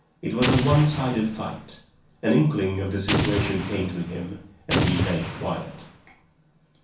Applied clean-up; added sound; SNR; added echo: none; Explosion; 2 dB; reverberation time 0.6 s.